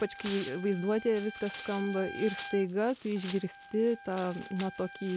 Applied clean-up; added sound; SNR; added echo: none; Tearing + Trumpet; 13 dB; none.